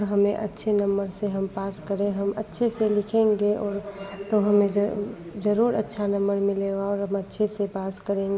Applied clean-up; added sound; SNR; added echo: none; none; none; none.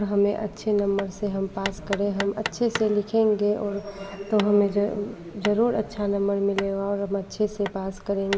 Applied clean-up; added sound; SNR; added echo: none; Hammer; 14 dB; none.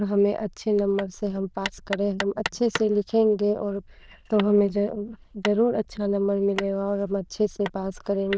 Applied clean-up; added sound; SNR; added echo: neural diffusion model UNIVERSE++.